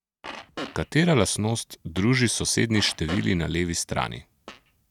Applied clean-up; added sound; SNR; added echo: neural mask model RNNoise.